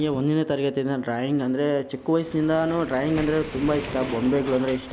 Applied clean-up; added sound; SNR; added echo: none; Waves, surf; 14 dB; none.